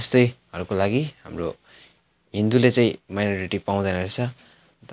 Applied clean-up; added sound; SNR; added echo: none; none; none; none.